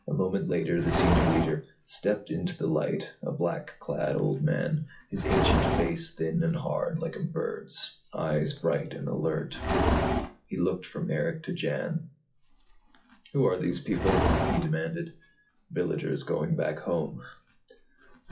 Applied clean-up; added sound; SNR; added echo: classical method WPE with log-MMSE.